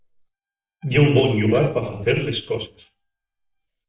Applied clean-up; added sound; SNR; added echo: neural mask model DeepFilterNet 3.